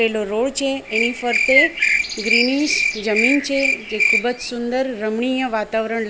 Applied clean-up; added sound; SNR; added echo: none; Bird + Cricket; -1 dB; none.